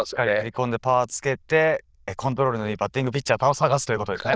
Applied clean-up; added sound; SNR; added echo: neural diffusion model UNIVERSE++.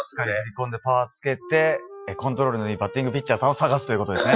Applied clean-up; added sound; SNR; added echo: classical method Wiener filter.